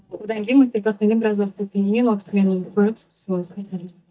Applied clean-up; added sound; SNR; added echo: neural mask model DeepFilterNet 3.